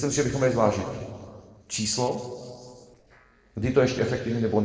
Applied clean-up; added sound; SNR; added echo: neural separator model SepFormer DNS4.